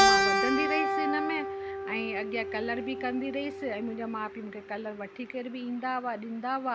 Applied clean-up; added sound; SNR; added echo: none; Keyboard (musical); -2 dB; none.